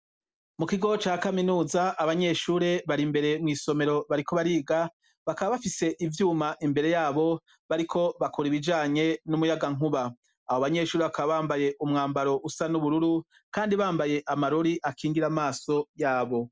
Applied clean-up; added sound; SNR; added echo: none; none; none; none.